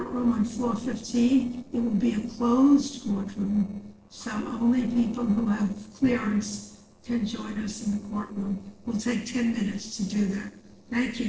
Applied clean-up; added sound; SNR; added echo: neural separator model SepFormer DNS4.